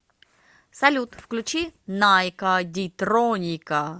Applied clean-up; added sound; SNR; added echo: none; none; none; none.